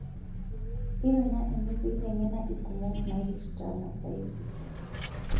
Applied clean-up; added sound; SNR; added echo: none; Vehicle; -1 dB; reverberation time 0.7 s.